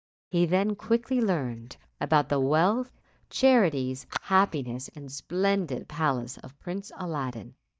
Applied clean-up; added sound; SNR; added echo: neural mask model DeepFilterNet 3.